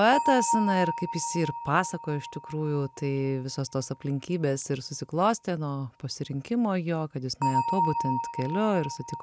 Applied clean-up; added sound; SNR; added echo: none; Bell; 6 dB; none.